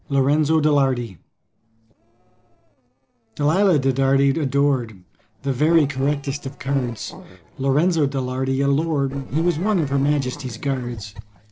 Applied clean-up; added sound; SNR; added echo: neural separator model SepFormer DNS4.